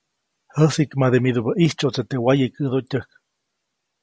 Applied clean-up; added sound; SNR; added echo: none; none; none; none.